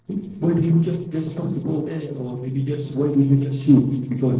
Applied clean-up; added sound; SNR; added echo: neural separator model SepFormer DNS4.